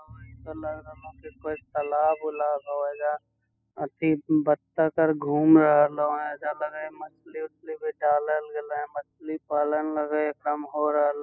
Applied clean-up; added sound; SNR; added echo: classical method spectral subtraction.